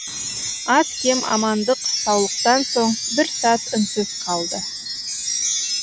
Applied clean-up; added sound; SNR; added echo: none; Wind chime; 4 dB; none.